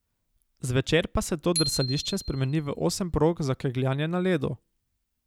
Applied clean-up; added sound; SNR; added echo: none; Bicycle bell; 10 dB; none.